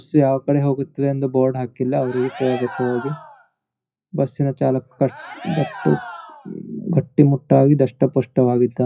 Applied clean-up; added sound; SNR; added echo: classical method WPE with log-MMSE.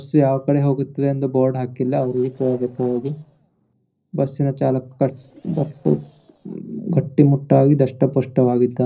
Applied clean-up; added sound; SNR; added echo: neural separator model SepFormer DNS4.